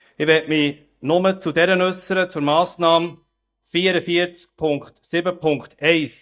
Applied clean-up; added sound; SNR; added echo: neural mask model DeepFilterNet 3.